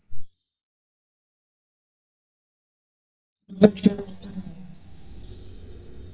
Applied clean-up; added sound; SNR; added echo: neural mask model DeepFilterNet 3.